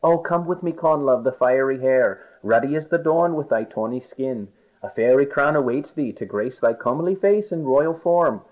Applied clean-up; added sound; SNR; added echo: none; none; none; none.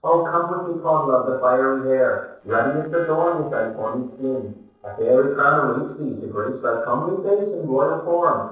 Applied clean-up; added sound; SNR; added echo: neural separator model SepFormer DNS4.